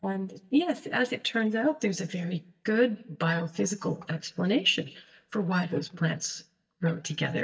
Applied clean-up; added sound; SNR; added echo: neural mask model DeepFilterNet 3.